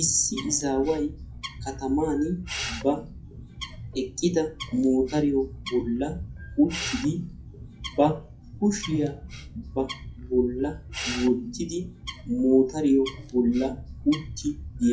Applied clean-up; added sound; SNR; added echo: classical method WPE with log-MMSE.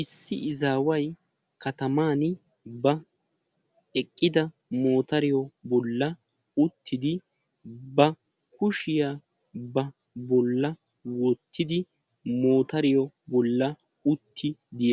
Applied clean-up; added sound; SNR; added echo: none; none; none; none.